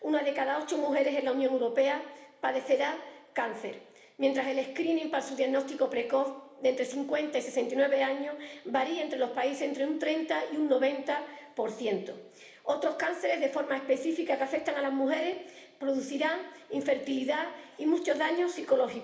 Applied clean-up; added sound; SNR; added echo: none; none; none; reverberation time 1.0 s.